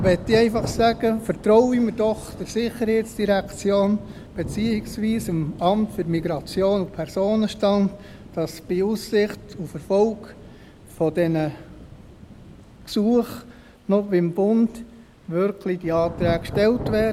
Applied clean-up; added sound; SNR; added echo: none; Thunder / Rain; 13 dB; none.